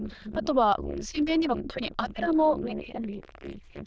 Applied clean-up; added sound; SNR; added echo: neural diffusion model UNIVERSE++.